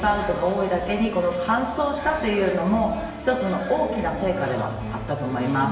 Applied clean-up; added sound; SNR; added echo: none; none; none; reverberation time 1.0 s.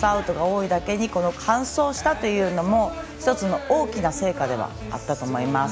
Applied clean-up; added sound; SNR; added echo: none; none; none; none.